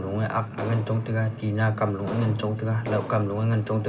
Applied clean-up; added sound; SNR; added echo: none; Explosion; 12 dB; reverberation time 1.8 s.